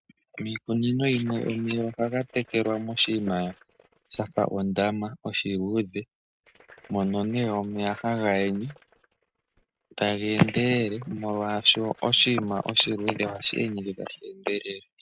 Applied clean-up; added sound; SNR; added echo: neural mask model RNNoise.